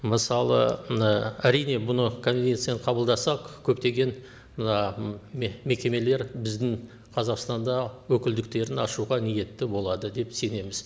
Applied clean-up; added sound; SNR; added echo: none; none; none; none.